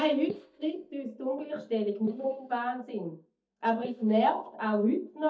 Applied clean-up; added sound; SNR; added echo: neural mask model DeepFilterNet 3.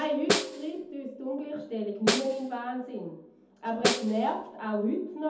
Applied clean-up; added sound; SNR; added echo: none; Snare drum; 1 dB; reverberation time 0.6 s.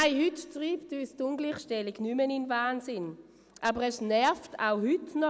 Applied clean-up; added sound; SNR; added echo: none; none; none; none.